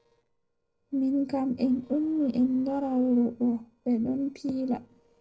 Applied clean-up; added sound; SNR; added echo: neural separator model SepFormer DNS4.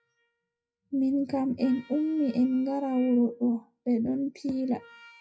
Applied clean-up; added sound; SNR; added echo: classical method WPE with log-MMSE.